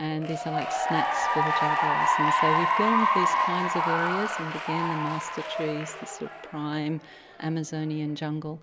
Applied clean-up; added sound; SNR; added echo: none; Applause / Cheering; -4 dB; none.